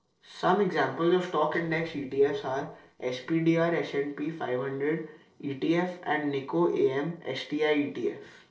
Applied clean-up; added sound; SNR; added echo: neural separator model SepFormer DNS4.